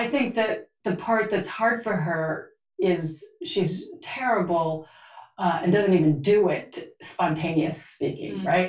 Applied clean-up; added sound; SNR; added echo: none; none; none; reverberation time 0.2 s.